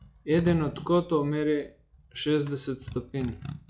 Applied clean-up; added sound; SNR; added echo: classical method log-MMSE.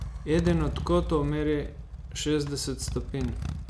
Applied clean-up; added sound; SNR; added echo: none; Motorcycle; 5 dB; none.